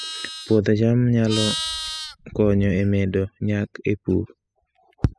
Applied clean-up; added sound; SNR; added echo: classical method spectral subtraction.